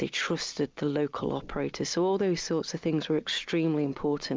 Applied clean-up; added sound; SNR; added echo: none; none; none; none.